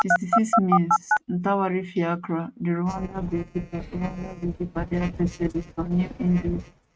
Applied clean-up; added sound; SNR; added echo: neural mask model RNNoise.